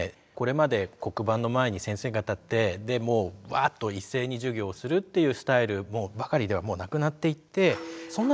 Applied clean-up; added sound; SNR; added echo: none; none; none; none.